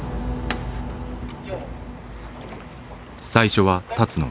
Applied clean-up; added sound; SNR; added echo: none; none; none; none.